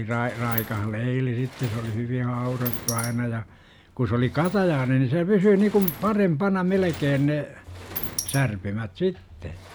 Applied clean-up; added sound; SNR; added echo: none; Sliding door; 13 dB; none.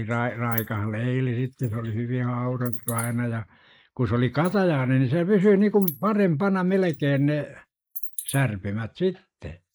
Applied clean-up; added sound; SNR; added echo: neural mask model Resemble Enhance denoiser.